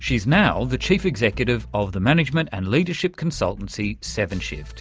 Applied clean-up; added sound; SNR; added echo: none; none; none; none.